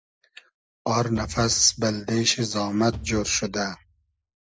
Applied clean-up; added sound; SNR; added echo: none; Bass drum / Thump, thud; 15 dB; none.